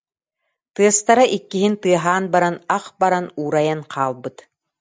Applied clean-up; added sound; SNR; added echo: none; none; none; none.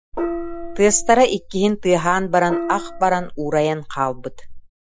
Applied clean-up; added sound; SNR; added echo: classical method Wiener filter.